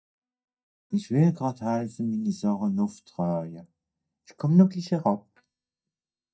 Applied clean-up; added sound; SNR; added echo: neural mask model DeepFilterNet 3.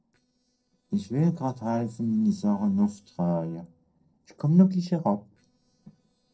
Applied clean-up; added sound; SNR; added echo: neural separator model SepFormer DNS4.